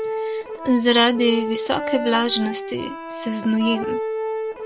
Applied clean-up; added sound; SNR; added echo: none; Accordion; 6 dB; none.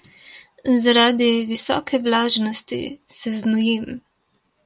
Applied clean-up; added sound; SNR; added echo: none; none; none; none.